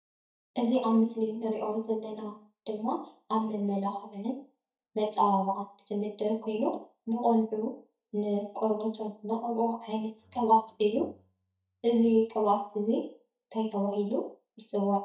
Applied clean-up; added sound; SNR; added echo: neural mask model DeepFilterNet 3.